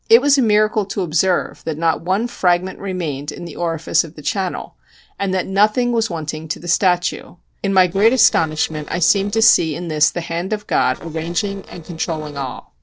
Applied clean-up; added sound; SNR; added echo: neural separator model SepFormer DNS4.